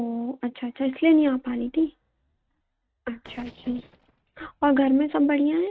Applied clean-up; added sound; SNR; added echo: neural mask model RNNoise.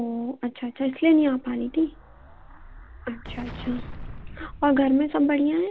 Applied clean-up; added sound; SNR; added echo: none; Explosion; 16 dB; none.